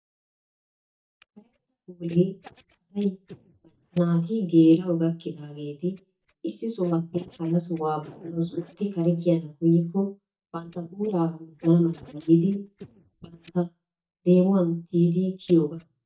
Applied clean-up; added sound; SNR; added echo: neural mask model DeepFilterNet 3.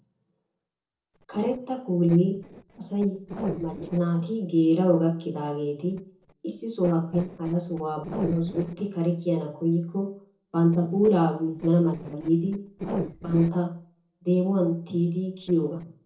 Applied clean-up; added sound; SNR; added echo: neural separator model SepFormer DNS4.